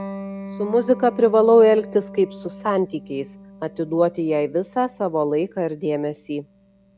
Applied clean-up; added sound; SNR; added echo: none; Electric guitar; 16 dB; none.